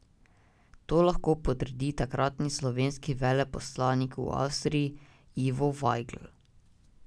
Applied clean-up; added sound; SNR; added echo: none; none; none; none.